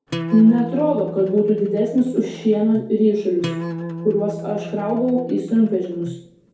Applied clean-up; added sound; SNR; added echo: none; Acoustic guitar; 12 dB; reverberation time 2.3 s.